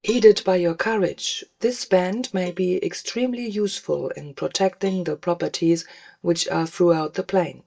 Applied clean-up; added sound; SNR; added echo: neural mask model DeepFilterNet 3.